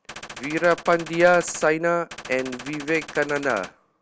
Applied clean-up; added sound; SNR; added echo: none; Gunshot, gunfire; 15 dB; none.